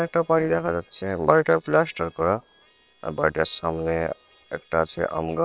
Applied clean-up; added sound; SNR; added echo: neural separator model SepFormer WHAM!.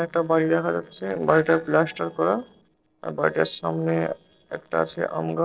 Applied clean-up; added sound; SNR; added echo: neural separator model SepFormer DNS4.